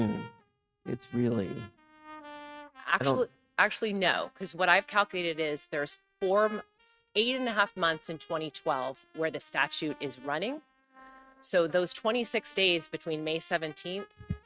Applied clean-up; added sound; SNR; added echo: neural mask model RNNoise.